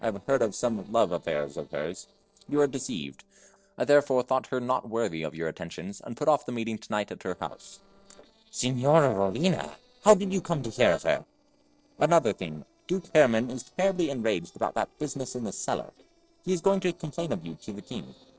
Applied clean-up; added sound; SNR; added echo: neural separator model SepFormer DNS4.